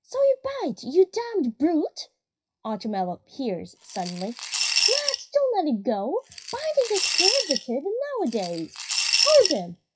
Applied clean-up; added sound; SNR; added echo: classical method WPE with log-MMSE.